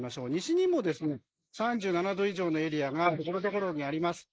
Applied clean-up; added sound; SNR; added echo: neural mask model Resemble Enhance denoiser.